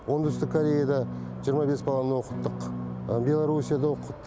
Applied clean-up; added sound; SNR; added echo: none; Electric guitar / Strum; 8 dB; none.